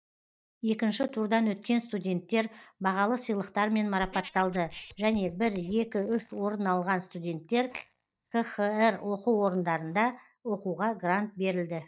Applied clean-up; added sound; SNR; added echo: neural mask model DeepFilterNet 3.